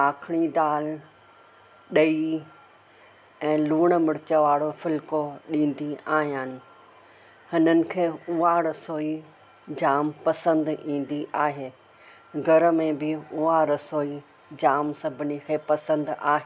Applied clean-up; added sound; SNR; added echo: none; none; none; none.